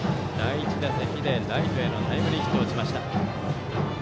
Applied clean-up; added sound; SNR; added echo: none; Bowed string instrument; 16 dB; none.